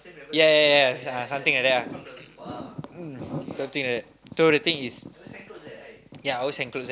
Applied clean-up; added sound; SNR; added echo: none; none; none; none.